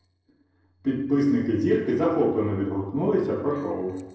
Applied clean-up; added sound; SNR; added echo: neural separator model SepFormer DNS4.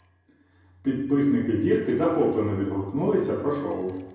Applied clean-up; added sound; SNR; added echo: none; Bicycle; 18 dB; reverberation time 0.9 s.